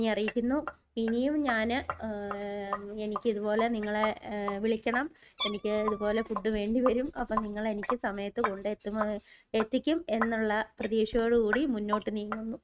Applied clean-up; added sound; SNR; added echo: neural mask model RNNoise.